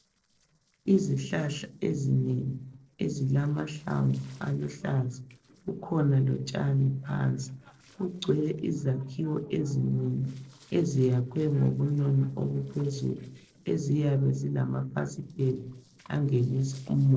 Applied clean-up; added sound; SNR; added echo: neural separator model SepFormer DNS4.